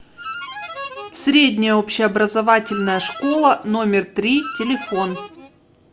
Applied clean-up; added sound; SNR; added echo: none; Harmonica; 12 dB; none.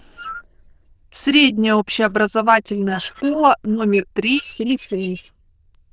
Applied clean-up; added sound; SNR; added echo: neural diffusion model UNIVERSE++.